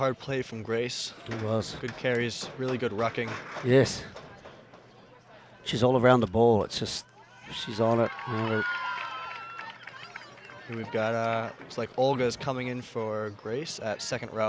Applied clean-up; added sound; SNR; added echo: none; none; none; none.